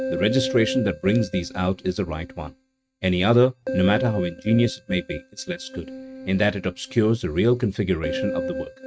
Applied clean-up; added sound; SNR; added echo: neural mask model RNNoise.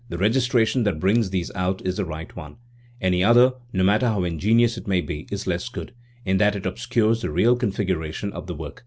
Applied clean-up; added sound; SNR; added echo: none; none; none; none.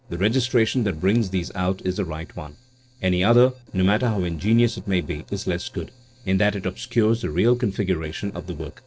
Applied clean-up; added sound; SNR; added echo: neural separator model SepFormer DNS4.